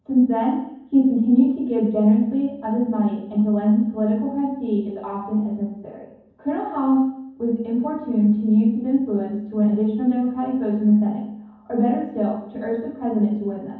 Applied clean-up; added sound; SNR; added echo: none; none; none; reverberation time 0.9 s.